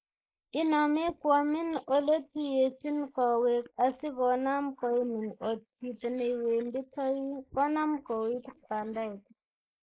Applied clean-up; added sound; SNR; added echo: neural mask model Resemble Enhance denoiser.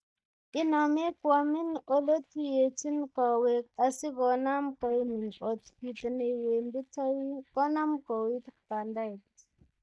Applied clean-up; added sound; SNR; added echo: neural mask model DeepFilterNet 3.